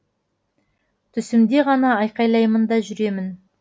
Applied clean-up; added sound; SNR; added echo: none; none; none; none.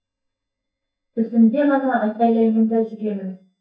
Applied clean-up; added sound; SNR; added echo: neural mask model DeepFilterNet 3.